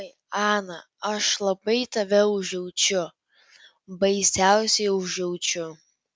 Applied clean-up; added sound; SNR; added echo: none; none; none; none.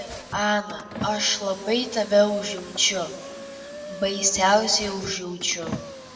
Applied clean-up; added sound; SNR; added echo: none; Car; 13 dB; reverberation time 1.1 s.